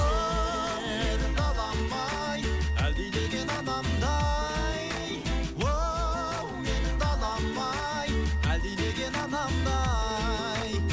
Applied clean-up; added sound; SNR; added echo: none; Wind instrument, woodwind instrument; 16 dB; none.